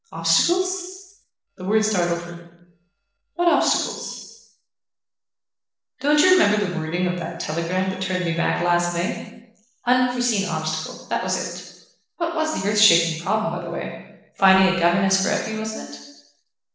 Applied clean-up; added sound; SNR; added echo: neural separator model SepFormer DNS4.